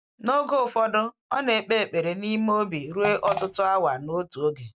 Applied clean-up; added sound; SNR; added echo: none; Fart; 10 dB; none.